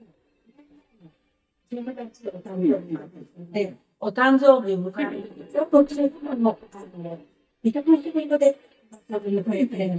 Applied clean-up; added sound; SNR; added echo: neural mask model DeepFilterNet 3.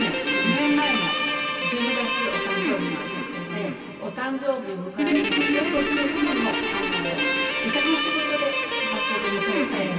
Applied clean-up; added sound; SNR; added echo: none; Guitar; -3 dB; reverberation time 2.6 s.